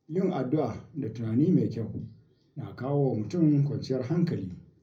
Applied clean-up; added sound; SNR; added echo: none; none; none; reverberation time 0.4 s.